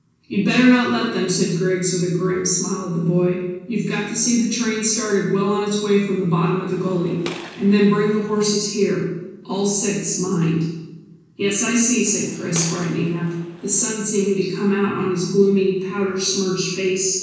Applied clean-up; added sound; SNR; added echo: neural separator model SepFormer DNS4.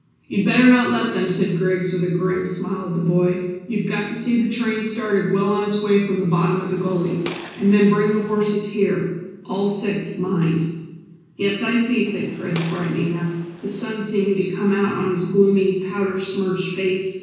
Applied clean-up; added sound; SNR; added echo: none; Gunshot, gunfire; 18 dB; reverberation time 1.2 s.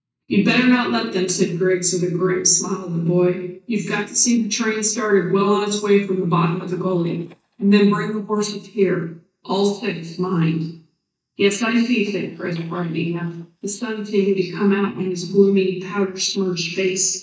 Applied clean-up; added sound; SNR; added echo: neural mask model DeepFilterNet 3.